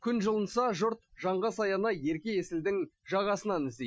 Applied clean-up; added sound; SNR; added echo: classical method Wiener filter.